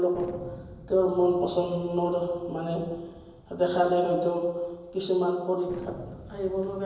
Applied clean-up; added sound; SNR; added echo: none; Thunder; 19 dB; reverberation time 1.0 s.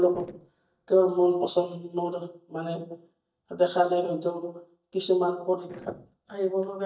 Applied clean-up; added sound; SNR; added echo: neural mask model DeepFilterNet 3.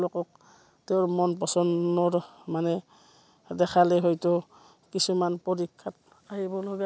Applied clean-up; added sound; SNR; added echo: none; none; none; none.